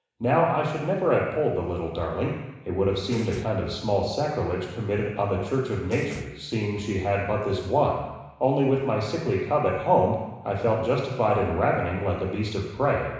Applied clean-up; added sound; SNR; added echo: none; Snare drum; 17 dB; reverberation time 1.0 s.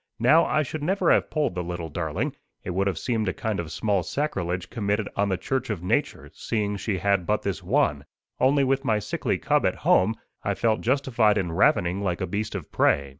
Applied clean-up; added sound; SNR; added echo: none; none; none; none.